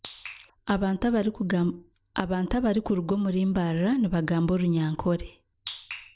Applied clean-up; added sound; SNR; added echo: none; none; none; none.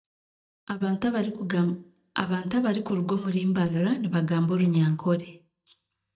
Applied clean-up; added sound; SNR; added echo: neural mask model DeepFilterNet 3.